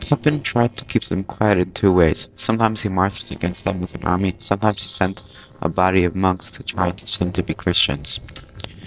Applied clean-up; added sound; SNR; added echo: neural separator model SepFormer DNS4.